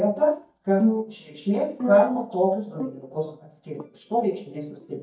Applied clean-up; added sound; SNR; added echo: neural mask model DeepFilterNet 3.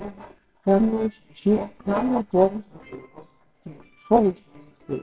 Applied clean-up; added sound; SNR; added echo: neural separator model SepFormer WHAMR!.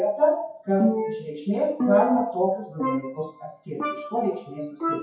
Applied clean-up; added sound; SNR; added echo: classical method WPE with log-MMSE.